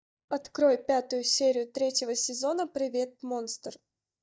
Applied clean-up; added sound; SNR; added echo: neural mask model DeepFilterNet 3.